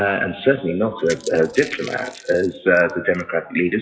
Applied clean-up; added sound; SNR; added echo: classical method WPE with log-MMSE.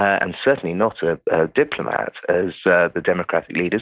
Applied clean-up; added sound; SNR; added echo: none; none; none; none.